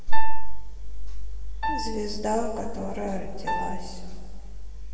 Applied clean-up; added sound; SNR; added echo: none; Piano; 17 dB; reverberation time 2.4 s.